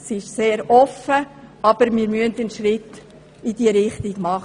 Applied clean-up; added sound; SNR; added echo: none; none; none; none.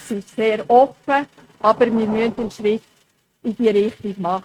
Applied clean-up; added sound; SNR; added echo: neural mask model RNNoise.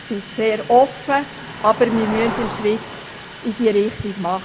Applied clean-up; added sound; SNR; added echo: none; Cricket + Sink (filling or washing) / Water tap, faucet; 11 dB; none.